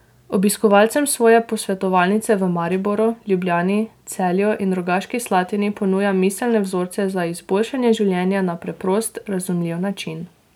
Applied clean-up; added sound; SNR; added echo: none; none; none; none.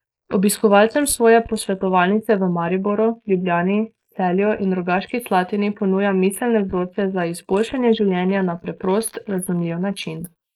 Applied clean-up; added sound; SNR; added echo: neural mask model Resemble Enhance denoiser.